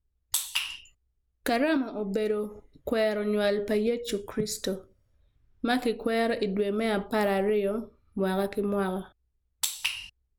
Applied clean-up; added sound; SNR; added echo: none; none; none; none.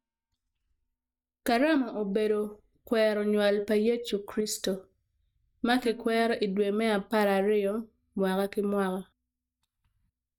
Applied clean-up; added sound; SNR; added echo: neural mask model DeepFilterNet 3.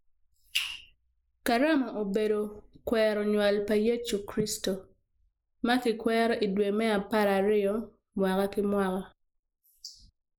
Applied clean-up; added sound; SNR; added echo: neural mask model Resemble Enhance denoiser.